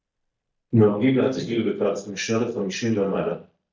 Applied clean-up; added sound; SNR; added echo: neural mask model DeepFilterNet 3.